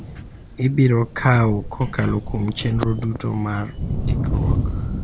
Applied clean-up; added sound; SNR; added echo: none; Thunder; 5 dB; none.